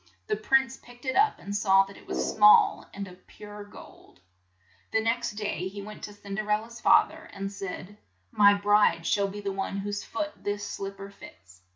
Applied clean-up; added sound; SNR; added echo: none; Brass instrument; 10 dB; none.